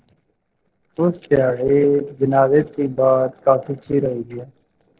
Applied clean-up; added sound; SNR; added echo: neural separator model SepFormer DNS4.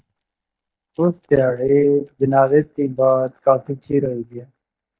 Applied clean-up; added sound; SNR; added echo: neural mask model DeepFilterNet 3.